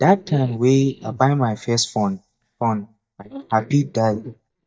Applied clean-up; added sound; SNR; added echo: neural mask model DeepFilterNet 3.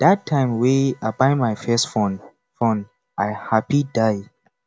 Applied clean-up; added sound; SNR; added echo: none; none; none; none.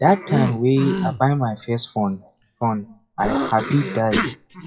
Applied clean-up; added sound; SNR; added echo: classical method WPE with log-MMSE.